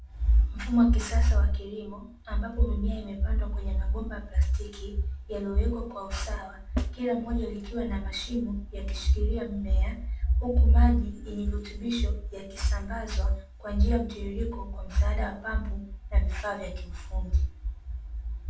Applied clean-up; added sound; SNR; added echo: none; Snare drum; 16 dB; reverberation time 0.4 s.